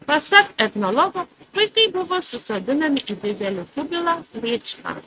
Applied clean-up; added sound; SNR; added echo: neural mask model RNNoise.